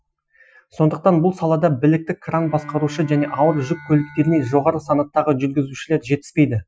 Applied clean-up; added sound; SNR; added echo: classical method Wiener filter.